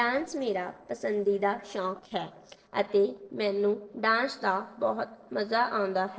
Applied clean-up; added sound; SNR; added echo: neural separator model SepFormer DNS4.